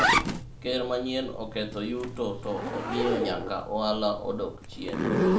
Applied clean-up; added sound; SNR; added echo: none; Zipper (clothing); -2 dB; reverberation time 0.4 s.